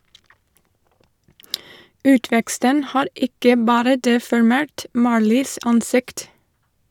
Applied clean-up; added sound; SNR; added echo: none; none; none; none.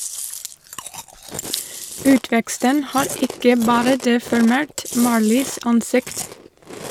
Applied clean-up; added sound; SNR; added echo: none; Chewing, mastication; 12 dB; none.